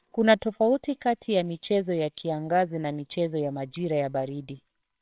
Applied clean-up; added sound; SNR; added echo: neural separator model SepFormer WHAMR!.